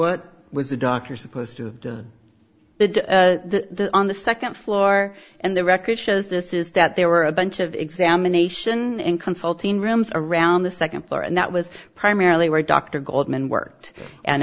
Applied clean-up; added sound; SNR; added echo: none; none; none; none.